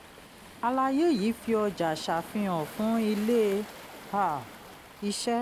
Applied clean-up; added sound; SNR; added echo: none; Waves, surf; 16 dB; none.